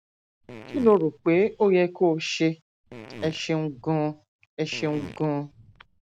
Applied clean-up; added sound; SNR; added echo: none; Fart; 18 dB; none.